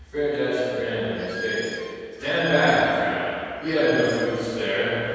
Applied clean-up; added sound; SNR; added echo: none; Squeak; 11 dB; reverberation time 2.1 s.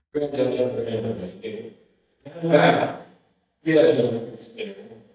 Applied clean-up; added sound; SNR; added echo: neural mask model DeepFilterNet 3.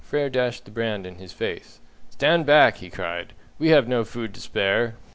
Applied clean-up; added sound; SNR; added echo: none; none; none; none.